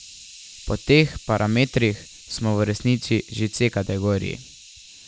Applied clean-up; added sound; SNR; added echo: none; Hiss; 17 dB; none.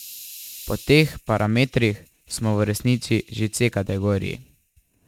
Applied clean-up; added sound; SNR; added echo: neural mask model RNNoise.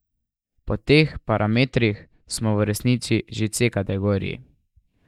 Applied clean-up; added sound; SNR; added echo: neural mask model DeepFilterNet 3.